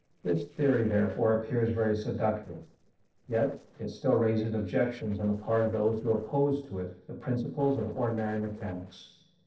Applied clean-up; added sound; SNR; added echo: neural separator model SepFormer DNS4.